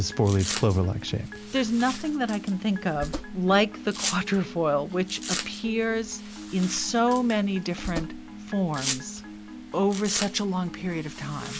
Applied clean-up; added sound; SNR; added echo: none; Domestic sounds, home sounds; 11 dB; none.